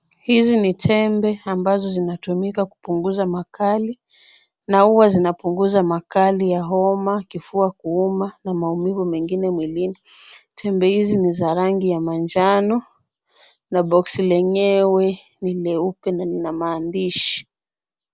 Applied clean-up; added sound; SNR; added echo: none; none; none; none.